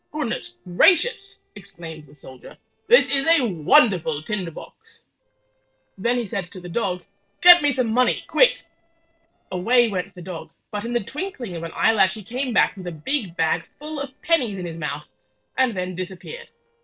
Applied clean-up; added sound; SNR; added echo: neural separator model SepFormer DNS4.